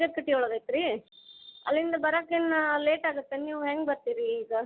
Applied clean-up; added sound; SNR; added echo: none; none; none; none.